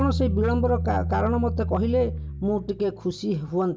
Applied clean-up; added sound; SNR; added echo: none; Bass guitar; 3 dB; none.